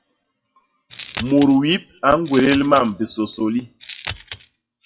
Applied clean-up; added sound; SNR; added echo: classical method WPE with log-MMSE.